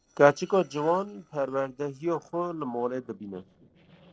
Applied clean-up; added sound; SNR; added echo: neural separator model SepFormer DNS4.